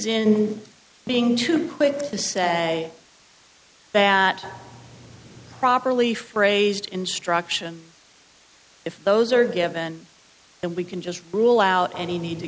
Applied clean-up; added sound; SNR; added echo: none; none; none; none.